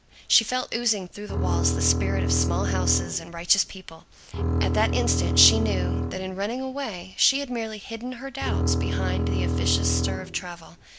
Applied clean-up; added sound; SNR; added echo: none; Bowed string instrument; -2 dB; none.